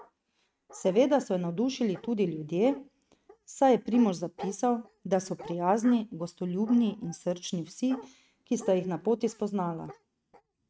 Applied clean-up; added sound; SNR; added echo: neural mask model RNNoise.